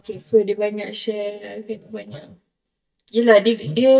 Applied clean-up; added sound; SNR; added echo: neural mask model DeepFilterNet 3.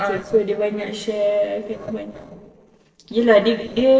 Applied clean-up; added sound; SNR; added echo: neural separator model SepFormer DNS4.